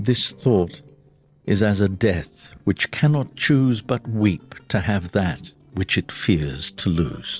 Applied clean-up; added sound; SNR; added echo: neural separator model SepFormer DNS4.